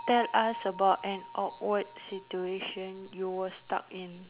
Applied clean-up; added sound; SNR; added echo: none; Bell; 14 dB; none.